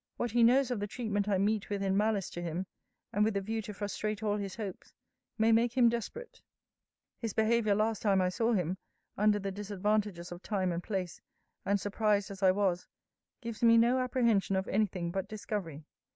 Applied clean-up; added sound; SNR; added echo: none; none; none; none.